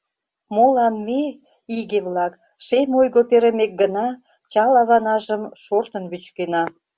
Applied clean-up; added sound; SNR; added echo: none; none; none; none.